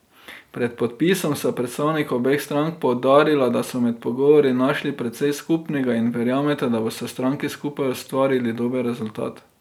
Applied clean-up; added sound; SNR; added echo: none; none; none; none.